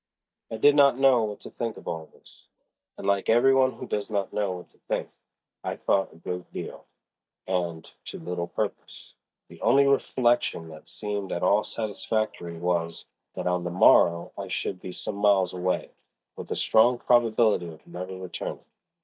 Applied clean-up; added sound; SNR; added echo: neural mask model DeepFilterNet 3.